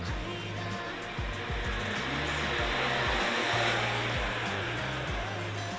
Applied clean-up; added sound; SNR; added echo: none; Engine; -3 dB; none.